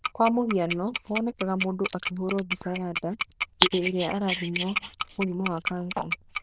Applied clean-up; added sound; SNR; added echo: neural diffusion model UNIVERSE++.